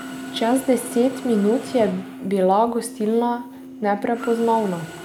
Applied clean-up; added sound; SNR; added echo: none; Keyboard (musical) + Mechanisms; 14 dB; none.